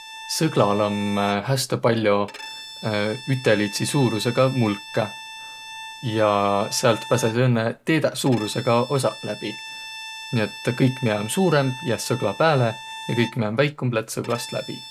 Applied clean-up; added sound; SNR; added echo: none; Bowed string instrument; 15 dB; none.